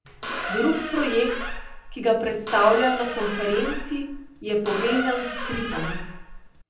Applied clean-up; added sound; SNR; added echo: none; Squeak; 6 dB; reverberation time 0.6 s.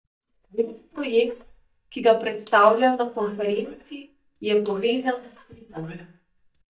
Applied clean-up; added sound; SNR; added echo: neural mask model DeepFilterNet 3.